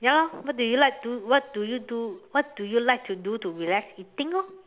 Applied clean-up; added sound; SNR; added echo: none; none; none; none.